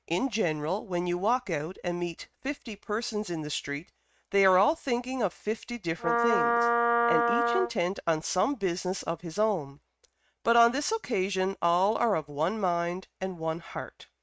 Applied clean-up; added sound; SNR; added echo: neural mask model RNNoise.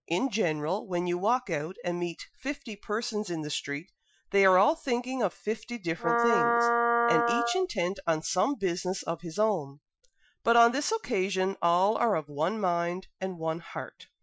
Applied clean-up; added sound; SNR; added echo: classical method Wiener filter.